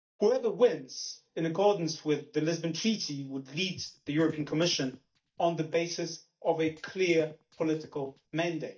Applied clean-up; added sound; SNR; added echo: neural mask model DeepFilterNet 3.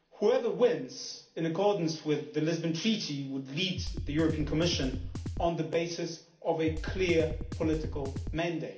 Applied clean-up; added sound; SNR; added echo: none; Drum kit; 5 dB; reverberation time 0.4 s.